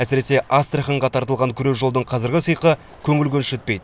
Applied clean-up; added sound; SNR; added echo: none; none; none; none.